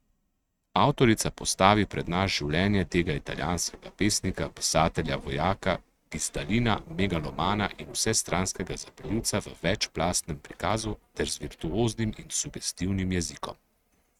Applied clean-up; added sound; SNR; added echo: neural mask model RNNoise.